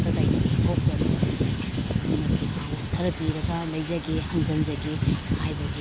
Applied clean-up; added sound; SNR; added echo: none; Bathtub (filling or washing) + Water; 11 dB; none.